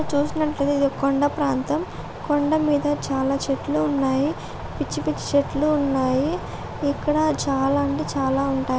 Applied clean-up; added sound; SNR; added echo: none; none; none; none.